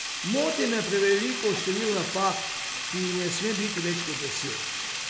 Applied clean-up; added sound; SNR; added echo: none; Sink (filling or washing); 3 dB; none.